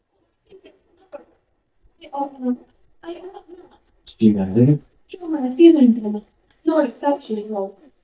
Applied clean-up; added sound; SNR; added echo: neural mask model DeepFilterNet 3.